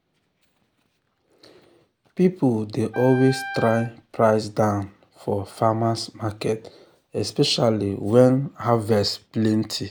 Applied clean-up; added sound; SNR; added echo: none; Wind instrument, woodwind instrument; 13 dB; none.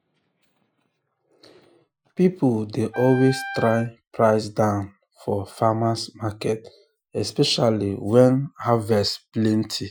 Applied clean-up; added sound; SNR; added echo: classical method Wiener filter.